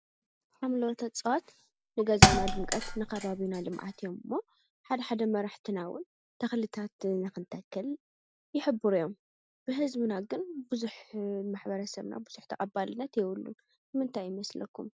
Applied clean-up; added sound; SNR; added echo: none; Thump, thud; -5 dB; none.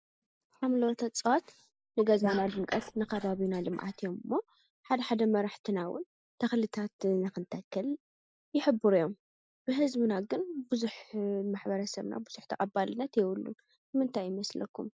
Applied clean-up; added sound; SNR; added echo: neural mask model Resemble Enhance denoiser.